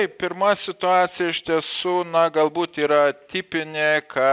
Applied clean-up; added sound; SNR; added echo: none; none; none; none.